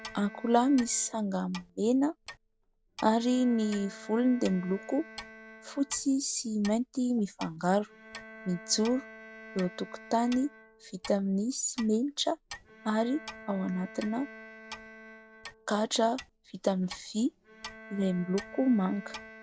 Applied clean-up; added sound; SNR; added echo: none; Bowed string instrument + Clock; 17 dB; none.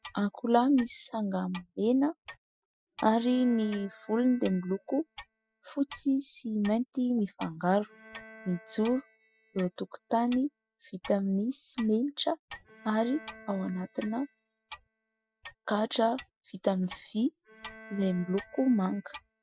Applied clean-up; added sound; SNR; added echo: classical method spectral subtraction.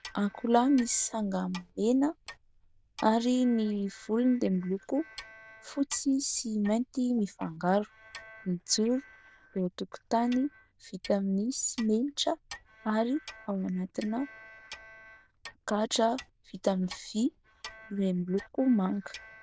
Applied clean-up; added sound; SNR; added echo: neural diffusion model UNIVERSE++.